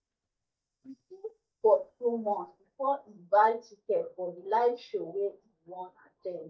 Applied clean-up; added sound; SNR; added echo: neural mask model DeepFilterNet 3.